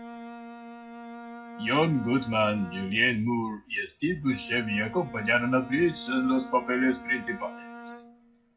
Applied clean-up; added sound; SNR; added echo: none; Bowed string instrument; 15 dB; reverberation time 0.4 s.